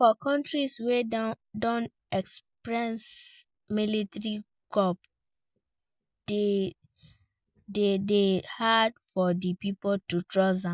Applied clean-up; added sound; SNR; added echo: none; none; none; none.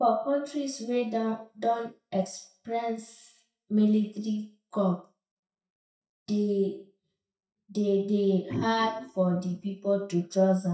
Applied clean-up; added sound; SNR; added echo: neural mask model DeepFilterNet 3.